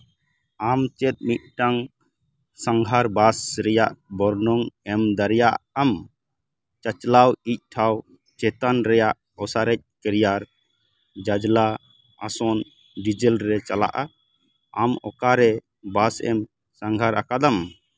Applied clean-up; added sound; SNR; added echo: none; none; none; none.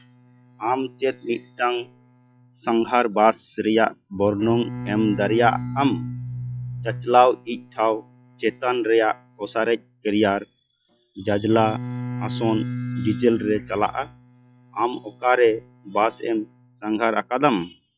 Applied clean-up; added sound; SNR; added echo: classical method log-MMSE.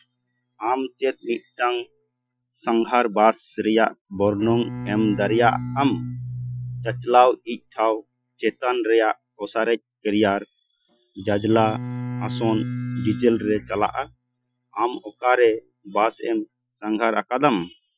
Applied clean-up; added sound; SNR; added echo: classical method Wiener filter.